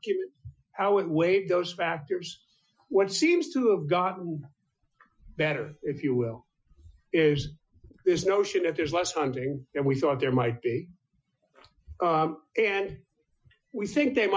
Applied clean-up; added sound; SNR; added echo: classical method Wiener filter.